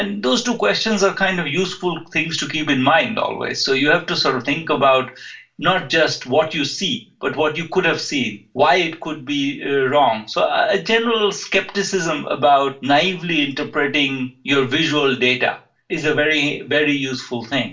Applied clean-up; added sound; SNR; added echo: none; none; none; reverberation time 0.2 s.